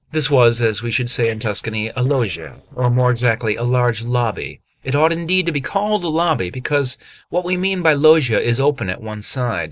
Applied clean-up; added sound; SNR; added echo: neural separator model SepFormer DNS4.